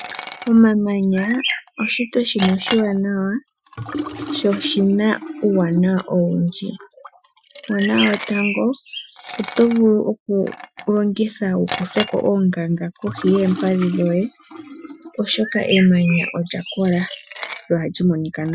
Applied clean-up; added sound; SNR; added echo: classical method Wiener filter.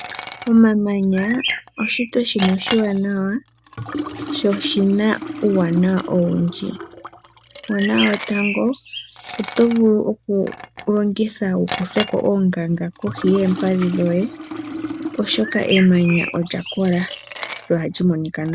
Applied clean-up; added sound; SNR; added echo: none; Bird + Liquid; 10 dB; none.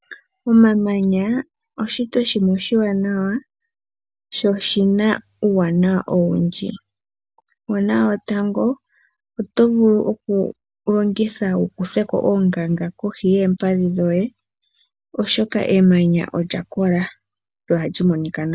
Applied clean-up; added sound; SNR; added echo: none; none; none; none.